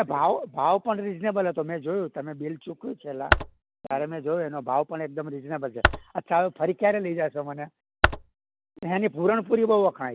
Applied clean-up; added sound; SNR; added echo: none; Computer keyboard; 2 dB; none.